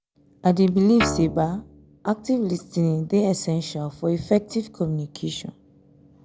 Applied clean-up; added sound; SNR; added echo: none; Guitar; 5 dB; none.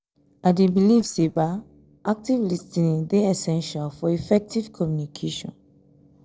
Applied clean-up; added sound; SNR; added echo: neural separator model SepFormer DNS4.